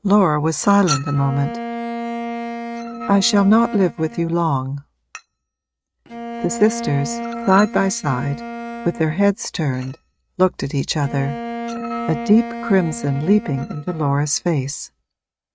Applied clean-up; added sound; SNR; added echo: neural mask model RNNoise.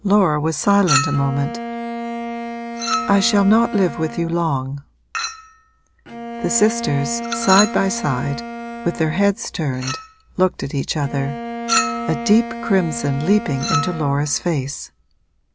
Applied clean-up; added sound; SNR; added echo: none; Bowed string instrument + Chink, clink; 7 dB; none.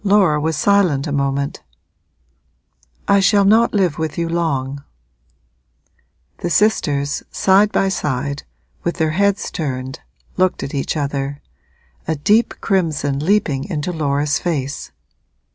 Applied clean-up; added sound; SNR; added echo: none; none; none; none.